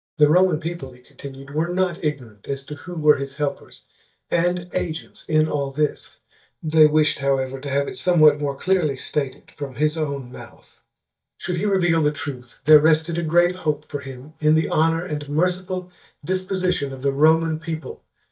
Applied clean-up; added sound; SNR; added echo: neural mask model DeepFilterNet 3.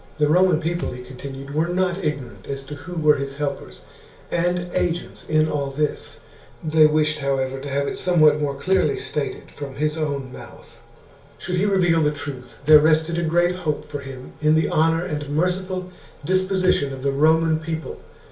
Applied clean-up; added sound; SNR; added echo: none; Thump, thud; 19 dB; reverberation time 0.3 s.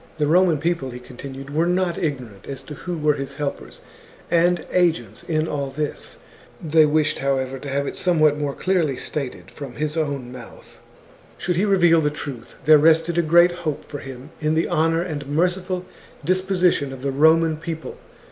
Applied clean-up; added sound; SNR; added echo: none; none; none; none.